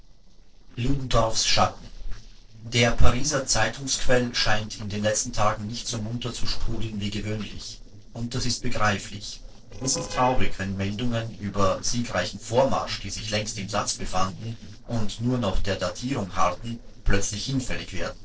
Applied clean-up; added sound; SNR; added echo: neural separator model SepFormer DNS4.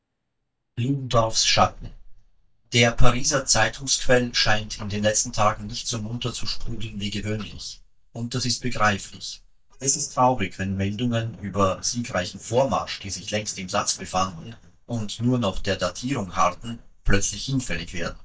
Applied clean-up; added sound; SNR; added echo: neural mask model DeepFilterNet 3.